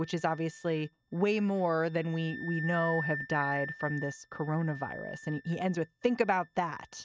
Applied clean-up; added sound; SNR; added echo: neural mask model RNNoise.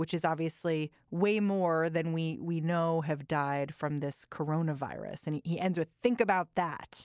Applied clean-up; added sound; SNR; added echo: none; none; none; none.